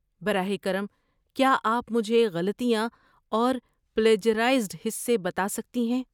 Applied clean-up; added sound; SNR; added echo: none; none; none; none.